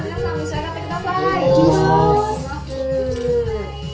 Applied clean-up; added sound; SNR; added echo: none; none; none; reverberation time 0.2 s.